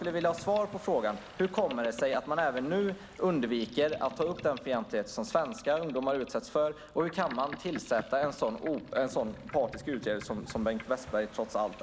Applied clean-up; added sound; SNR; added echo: none; Boat, Water vehicle; 17 dB; none.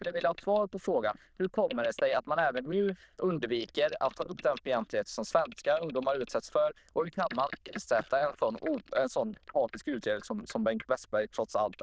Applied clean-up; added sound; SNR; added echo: neural diffusion model UNIVERSE++.